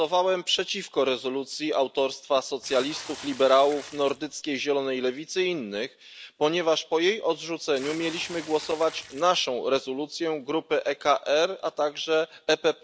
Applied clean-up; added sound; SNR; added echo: none; Water / Splash, splatter; 17 dB; none.